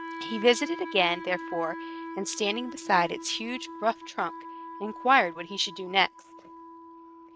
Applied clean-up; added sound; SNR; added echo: neural mask model RNNoise.